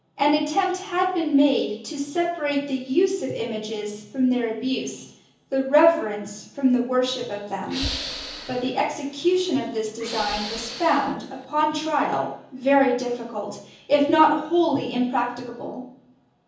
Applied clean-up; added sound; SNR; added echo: none; Hiss / Breathing; 11 dB; reverberation time 0.7 s.